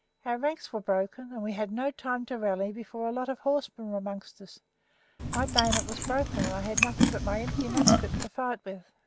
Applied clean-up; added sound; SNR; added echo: none; Chewing, mastication; -5 dB; none.